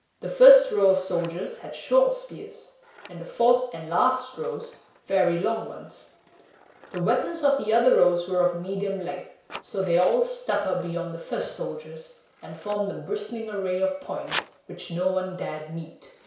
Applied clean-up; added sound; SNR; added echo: none; Scissors; 20 dB; reverberation time 0.6 s.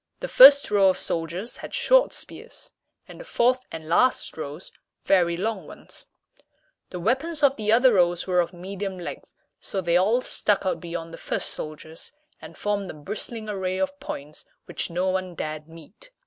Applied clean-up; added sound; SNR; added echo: none; none; none; none.